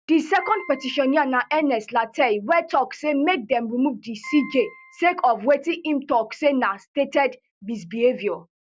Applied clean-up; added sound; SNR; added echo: none; Piano; 19 dB; none.